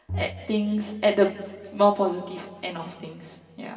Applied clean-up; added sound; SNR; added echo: none; Bowed string instrument; 15 dB; reverberation time 2.2 s.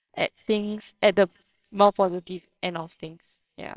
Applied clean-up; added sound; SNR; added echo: neural separator model SepFormer WHAMR!.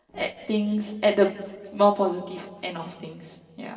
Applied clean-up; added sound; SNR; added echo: neural separator model SepFormer DNS4.